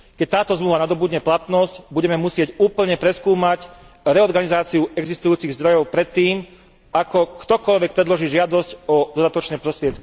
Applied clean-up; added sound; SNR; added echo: none; none; none; none.